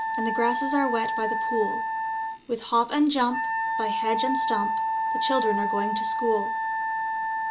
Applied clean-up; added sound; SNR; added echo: none; Wind instrument, woodwind instrument; -1 dB; none.